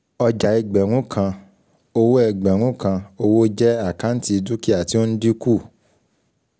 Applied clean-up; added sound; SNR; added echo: none; none; none; none.